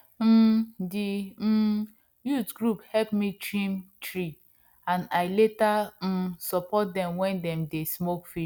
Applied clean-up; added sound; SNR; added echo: none; none; none; none.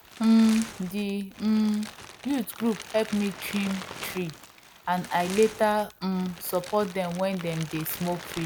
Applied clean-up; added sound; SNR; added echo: none; Crumpling, crinkling; 15 dB; none.